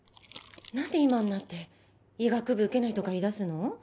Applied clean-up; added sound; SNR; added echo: none; Crumpling, crinkling; 18 dB; none.